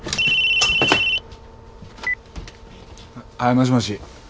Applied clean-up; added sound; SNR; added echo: none; none; none; none.